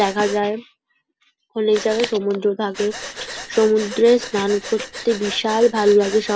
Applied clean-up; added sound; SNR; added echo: none; Breathing; 14 dB; none.